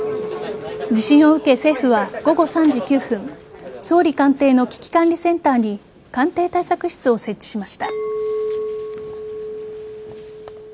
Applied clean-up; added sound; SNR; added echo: none; Chink, clink; 12 dB; none.